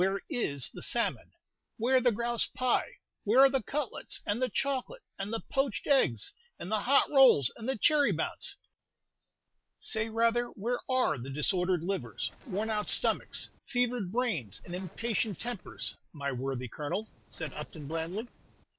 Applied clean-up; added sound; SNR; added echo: neural separator model SepFormer DNS4.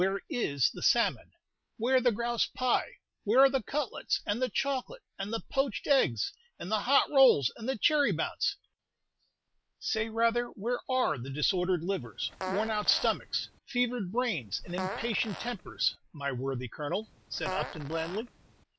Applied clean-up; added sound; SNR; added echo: none; Fart; 10 dB; none.